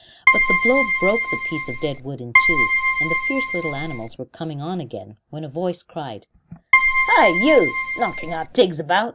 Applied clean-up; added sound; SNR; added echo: none; Keyboard (musical); -3 dB; none.